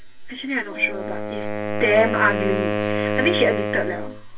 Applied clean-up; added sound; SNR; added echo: none; Wind instrument, woodwind instrument; 2 dB; reverberation time 0.1 s.